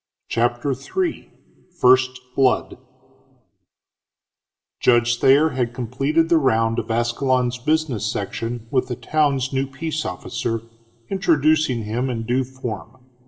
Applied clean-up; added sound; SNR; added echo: none; none; none; reverberation time 0.7 s.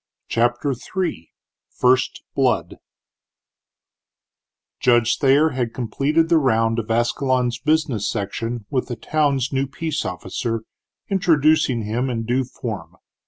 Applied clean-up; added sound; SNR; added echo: none; none; none; none.